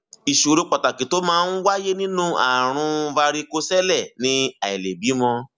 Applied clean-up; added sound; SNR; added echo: none; none; none; none.